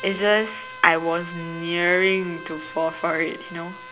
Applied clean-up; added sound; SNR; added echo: none; Trumpet; 15 dB; none.